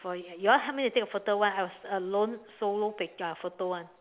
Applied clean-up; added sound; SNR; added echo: none; none; none; none.